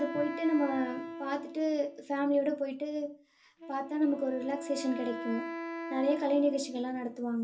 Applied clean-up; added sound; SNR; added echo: none; Wind instrument, woodwind instrument; 10 dB; reverberation time 0.3 s.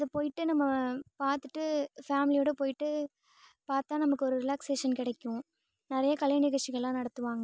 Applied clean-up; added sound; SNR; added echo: none; none; none; none.